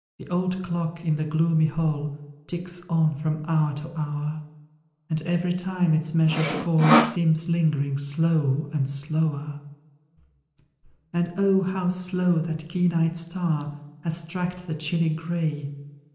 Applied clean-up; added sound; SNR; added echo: none; Sawing; -2 dB; reverberation time 0.8 s.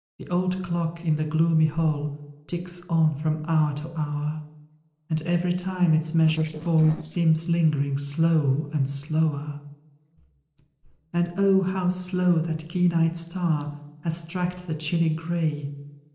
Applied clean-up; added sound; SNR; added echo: neural separator model SepFormer DNS4.